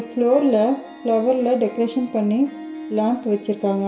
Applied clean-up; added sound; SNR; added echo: none; Harp; 17 dB; reverberation time 0.7 s.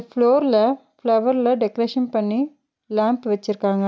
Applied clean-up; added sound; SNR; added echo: none; none; none; none.